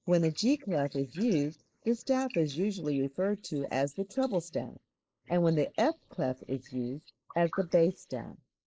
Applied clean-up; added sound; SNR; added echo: neural mask model Resemble Enhance denoiser.